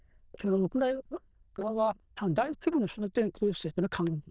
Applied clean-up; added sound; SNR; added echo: neural diffusion model UNIVERSE++.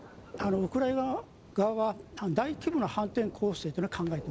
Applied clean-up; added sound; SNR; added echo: none; Thunder; 16 dB; none.